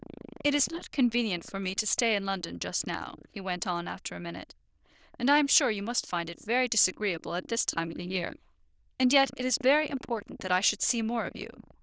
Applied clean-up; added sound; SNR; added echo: neural diffusion model UNIVERSE++.